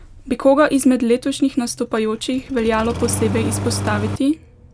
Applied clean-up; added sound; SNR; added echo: none; Engine starting; 7 dB; none.